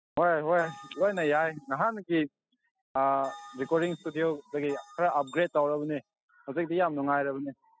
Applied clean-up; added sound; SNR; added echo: classical method spectral subtraction.